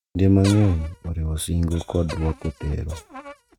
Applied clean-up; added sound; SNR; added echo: neural mask model RNNoise.